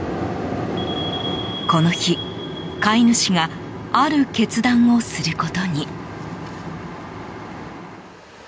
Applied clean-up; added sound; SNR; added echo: none; none; none; none.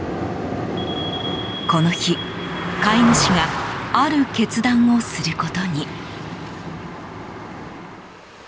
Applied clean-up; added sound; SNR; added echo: none; Car passing by; 8 dB; none.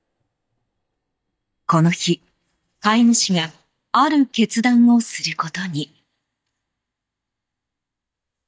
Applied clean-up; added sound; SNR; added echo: neural mask model DeepFilterNet 3.